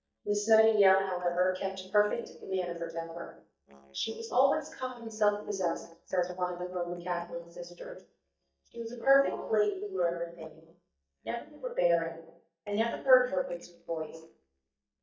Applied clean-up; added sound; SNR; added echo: neural mask model DeepFilterNet 3.